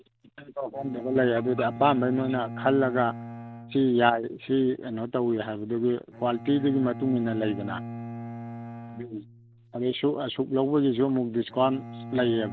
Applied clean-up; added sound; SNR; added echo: none; Bowed string instrument; 13 dB; none.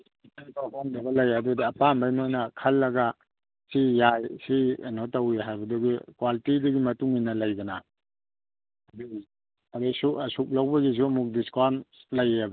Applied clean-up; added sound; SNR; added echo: none; none; none; none.